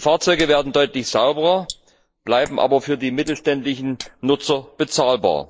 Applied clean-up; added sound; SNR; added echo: neural mask model Resemble Enhance denoiser.